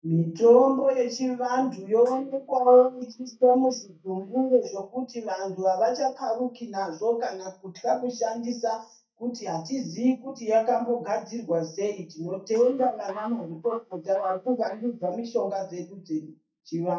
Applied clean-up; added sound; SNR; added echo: neural mask model DeepFilterNet 3.